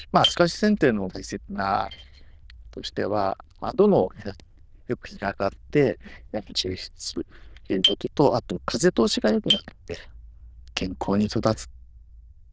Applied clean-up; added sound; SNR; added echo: neural diffusion model UNIVERSE++.